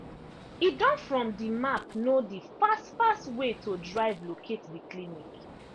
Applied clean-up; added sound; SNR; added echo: none; Gunshot, gunfire; 17 dB; none.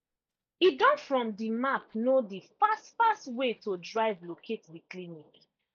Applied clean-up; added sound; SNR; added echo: neural mask model DeepFilterNet 3.